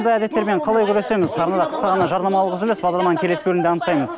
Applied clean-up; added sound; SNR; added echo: none; Drip; 18 dB; none.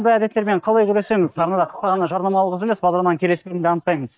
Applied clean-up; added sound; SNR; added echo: neural mask model DeepFilterNet 3.